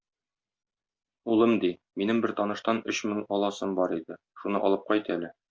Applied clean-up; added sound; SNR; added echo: none; none; none; none.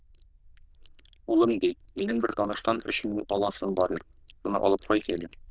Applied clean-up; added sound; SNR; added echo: neural diffusion model UNIVERSE++.